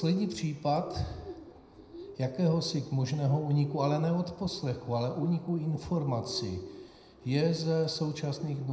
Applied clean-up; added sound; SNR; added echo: none; Bird; 15 dB; reverberation time 0.7 s.